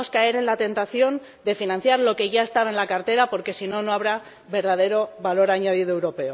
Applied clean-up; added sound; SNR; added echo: none; none; none; none.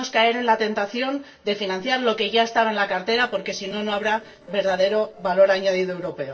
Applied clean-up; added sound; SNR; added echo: neural separator model SepFormer DNS4.